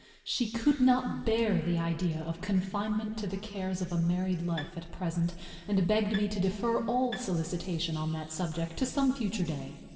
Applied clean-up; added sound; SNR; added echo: none; Bowed string instrument; 18 dB; reverberation time 2.8 s.